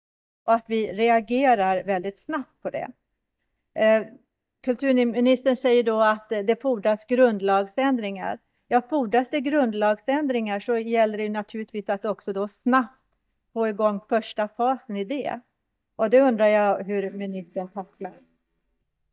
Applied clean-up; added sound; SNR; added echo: neural mask model DeepFilterNet 3.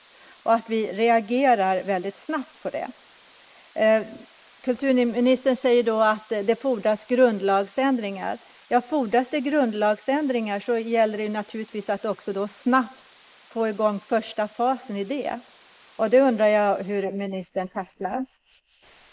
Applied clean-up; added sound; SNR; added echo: neural mask model Resemble Enhance denoiser.